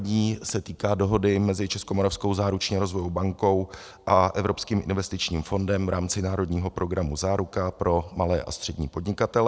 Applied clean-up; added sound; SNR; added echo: none; none; none; none.